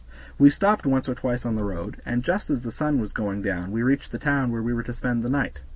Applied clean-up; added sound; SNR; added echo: none; none; none; none.